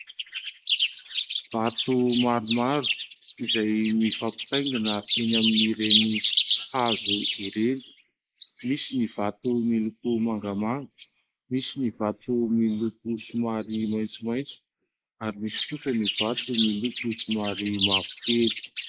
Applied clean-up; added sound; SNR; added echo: neural mask model Resemble Enhance denoiser.